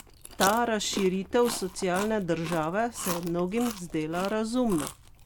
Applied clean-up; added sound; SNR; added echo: none; Chewing, mastication; 11 dB; none.